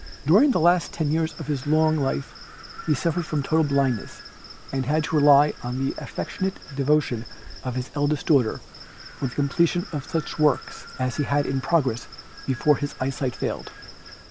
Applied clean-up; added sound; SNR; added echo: none; Wind + Insect; 16 dB; none.